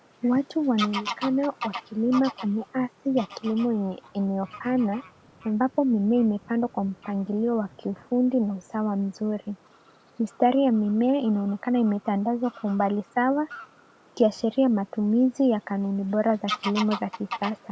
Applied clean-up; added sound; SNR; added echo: none; Bird vocalization, bird call, bird song / Fowl; 15 dB; none.